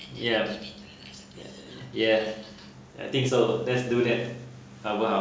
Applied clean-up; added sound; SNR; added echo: none; none; none; none.